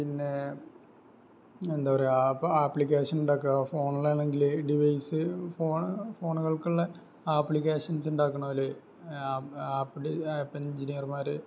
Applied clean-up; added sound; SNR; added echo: none; none; none; none.